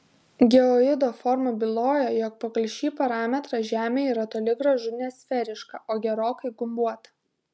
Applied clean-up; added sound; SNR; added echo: none; none; none; none.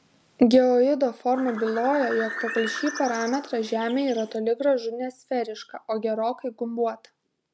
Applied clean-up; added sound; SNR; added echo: none; Bird; 10 dB; none.